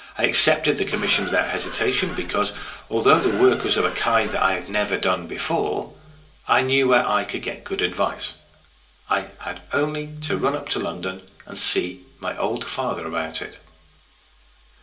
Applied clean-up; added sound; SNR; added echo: none; Squeak; 11 dB; reverberation time 0.2 s.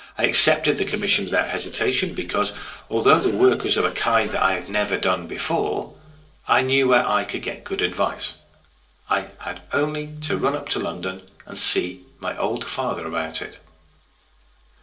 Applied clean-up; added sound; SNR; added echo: neural separator model SepFormer DNS4.